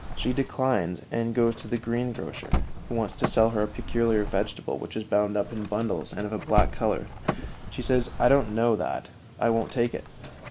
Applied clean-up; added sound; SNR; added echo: none; Car; 7 dB; none.